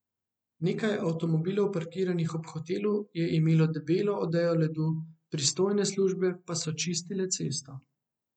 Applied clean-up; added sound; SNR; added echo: none; none; none; none.